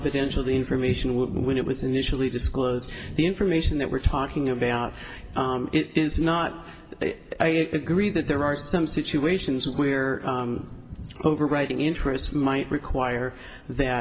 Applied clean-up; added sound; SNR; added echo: none; Thunder / Wind; 16 dB; reverberation time 2.8 s.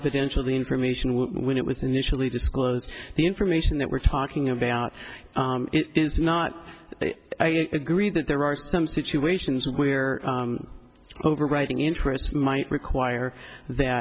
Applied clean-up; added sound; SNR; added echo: none; none; none; none.